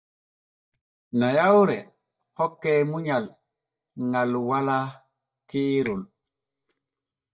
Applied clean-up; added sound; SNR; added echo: neural mask model DeepFilterNet 3.